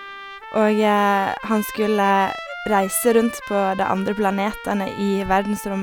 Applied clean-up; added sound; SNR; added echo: none; Trumpet; 14 dB; none.